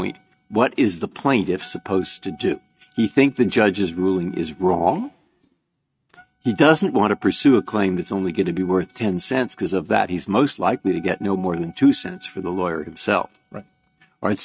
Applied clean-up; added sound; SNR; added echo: neural mask model RNNoise.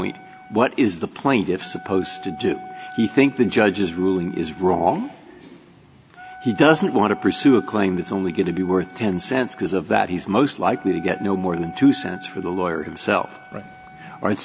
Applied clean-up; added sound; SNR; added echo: none; Wind instrument, woodwind instrument; 19 dB; none.